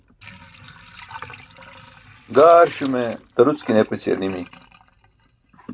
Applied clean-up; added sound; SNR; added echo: none; Sink (filling or washing) / Water; 20 dB; none.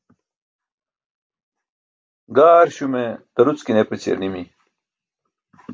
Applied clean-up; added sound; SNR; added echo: none; none; none; none.